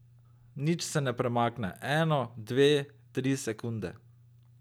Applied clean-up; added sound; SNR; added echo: none; none; none; none.